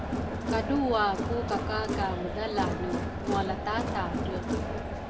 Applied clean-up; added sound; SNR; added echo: none; Crowd; 0 dB; reverberation time 1.2 s.